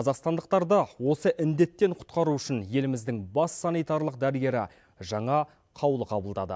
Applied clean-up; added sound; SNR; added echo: none; none; none; none.